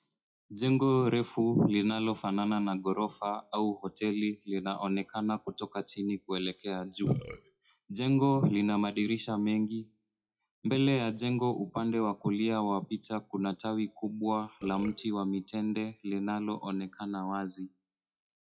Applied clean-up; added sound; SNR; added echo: classical method WPE with log-MMSE.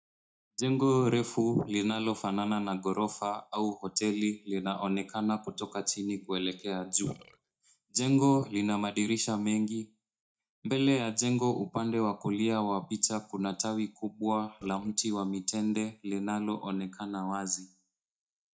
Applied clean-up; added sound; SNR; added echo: neural mask model DeepFilterNet 3.